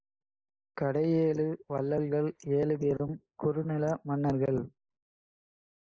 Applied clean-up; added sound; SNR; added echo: neural mask model Resemble Enhance denoiser.